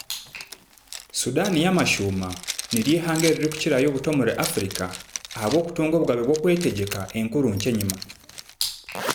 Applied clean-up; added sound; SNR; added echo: none; Zipper (clothing); 12 dB; none.